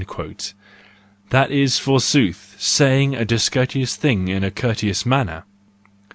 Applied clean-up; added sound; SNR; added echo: none; none; none; none.